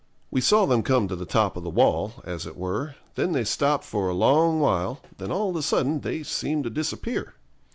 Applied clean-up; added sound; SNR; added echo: none; none; none; none.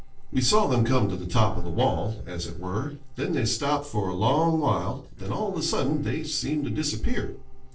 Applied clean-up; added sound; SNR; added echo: neural separator model SepFormer DNS4.